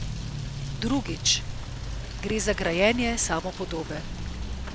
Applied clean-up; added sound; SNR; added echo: none; Motor vehicle (road) / Rain; 4 dB; none.